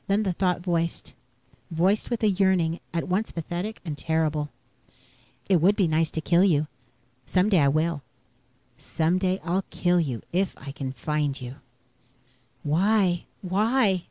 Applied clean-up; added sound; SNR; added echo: none; none; none; none.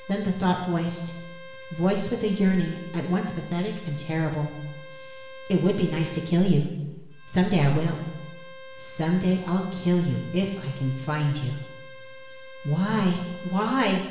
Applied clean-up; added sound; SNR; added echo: none; Bowed string instrument; 18 dB; reverberation time 0.9 s.